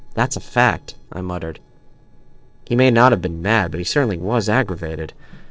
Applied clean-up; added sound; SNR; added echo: neural separator model SepFormer DNS4.